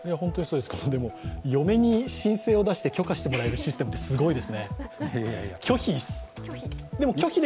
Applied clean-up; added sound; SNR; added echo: none; none; none; none.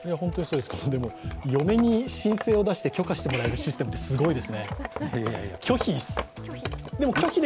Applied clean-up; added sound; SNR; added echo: none; Wood; 13 dB; none.